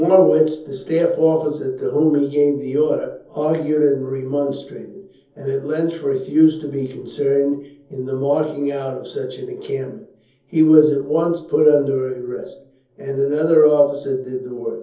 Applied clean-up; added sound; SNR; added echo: none; none; none; reverberation time 0.7 s.